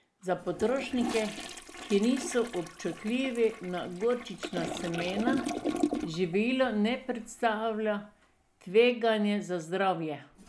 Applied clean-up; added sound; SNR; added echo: none; Toilet flush; 9 dB; none.